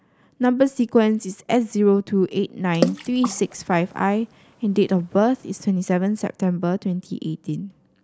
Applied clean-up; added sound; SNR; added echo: none; Water / Splash, splatter; 9 dB; none.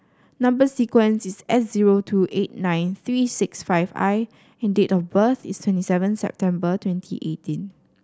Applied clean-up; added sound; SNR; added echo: none; none; none; none.